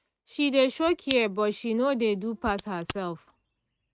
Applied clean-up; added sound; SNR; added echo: neural mask model RNNoise.